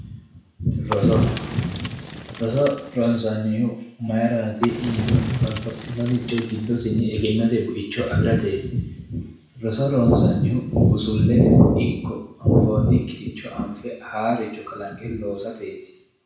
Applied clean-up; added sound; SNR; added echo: none; Fire; 11 dB; reverberation time 0.6 s.